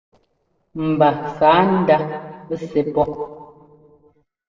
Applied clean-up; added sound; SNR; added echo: neural separator model SepFormer DNS4.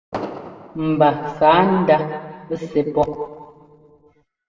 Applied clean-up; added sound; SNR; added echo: none; Fireworks; 16 dB; reverberation time 1.7 s.